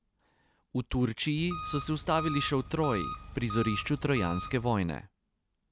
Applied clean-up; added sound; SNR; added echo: none; Engine; 8 dB; none.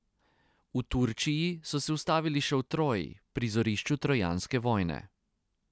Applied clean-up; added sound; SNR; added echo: none; none; none; none.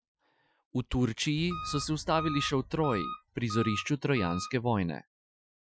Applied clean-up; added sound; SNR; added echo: classical method Wiener filter.